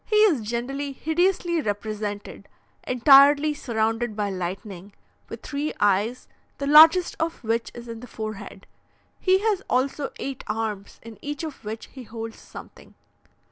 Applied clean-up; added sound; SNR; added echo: none; none; none; none.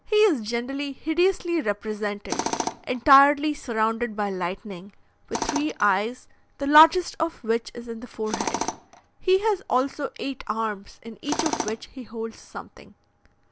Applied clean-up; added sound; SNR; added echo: none; Tools; 11 dB; none.